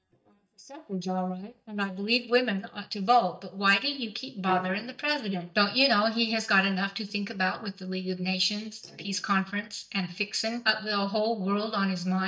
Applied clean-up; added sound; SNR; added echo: neural mask model DeepFilterNet 3.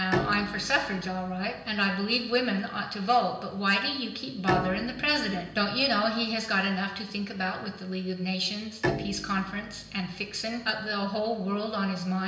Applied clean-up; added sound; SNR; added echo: none; Bowed string instrument; 10 dB; reverberation time 0.9 s.